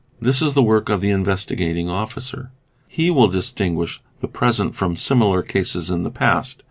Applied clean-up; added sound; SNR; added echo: none; none; none; none.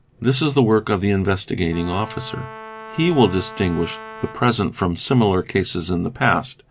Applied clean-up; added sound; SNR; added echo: none; Brass instrument; 16 dB; none.